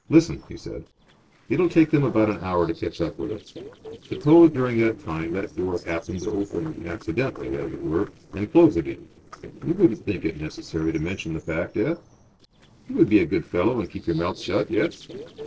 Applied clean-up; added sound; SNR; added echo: neural separator model SepFormer DNS4.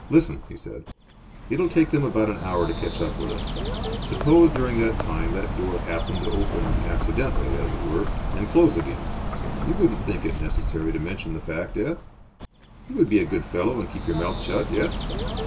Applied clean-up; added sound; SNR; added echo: none; Bird; 3 dB; reverberation time 0.2 s.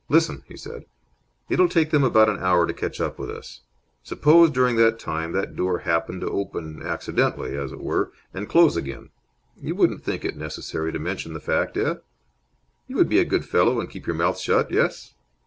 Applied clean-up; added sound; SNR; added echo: none; none; none; none.